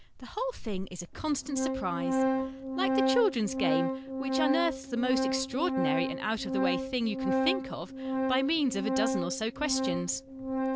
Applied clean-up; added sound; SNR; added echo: none; Organ; -1 dB; none.